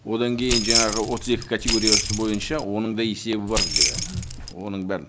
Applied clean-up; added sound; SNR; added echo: none; Keys jangling; -1 dB; none.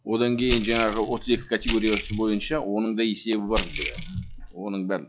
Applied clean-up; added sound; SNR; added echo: classical method log-MMSE.